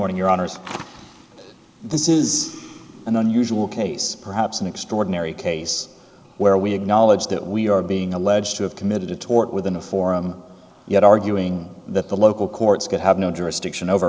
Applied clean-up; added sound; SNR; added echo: none; none; none; none.